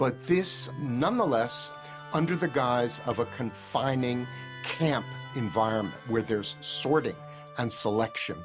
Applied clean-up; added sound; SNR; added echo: none; Musical instrument; 15 dB; none.